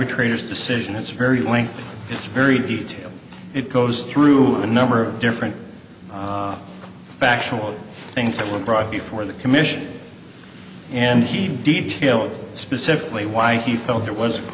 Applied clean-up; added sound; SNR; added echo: none; none; none; none.